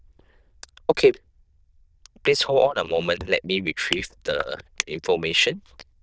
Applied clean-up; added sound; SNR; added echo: neural diffusion model UNIVERSE++.